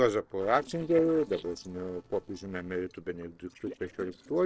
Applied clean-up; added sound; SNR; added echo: neural separator model SepFormer DNS4.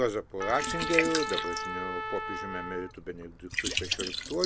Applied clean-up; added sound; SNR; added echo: none; Liquid + Trumpet; 1 dB; none.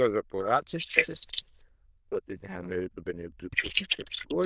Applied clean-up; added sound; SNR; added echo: neural diffusion model UNIVERSE++.